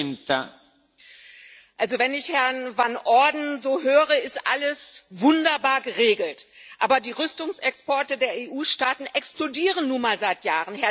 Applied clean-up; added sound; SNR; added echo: none; none; none; none.